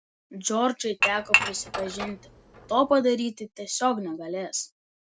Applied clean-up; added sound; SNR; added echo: none; Dishes, pots, and pans / Chink, clink; 0 dB; none.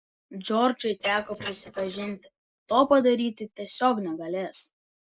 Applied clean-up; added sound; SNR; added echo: neural mask model Resemble Enhance denoiser.